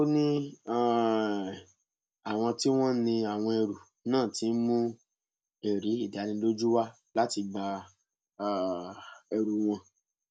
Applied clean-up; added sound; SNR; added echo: none; none; none; none.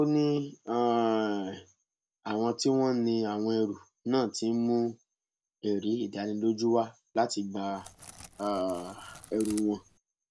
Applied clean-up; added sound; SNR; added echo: none; Crackle; 16 dB; none.